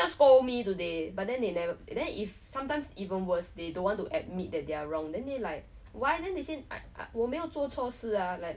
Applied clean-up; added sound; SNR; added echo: none; none; none; none.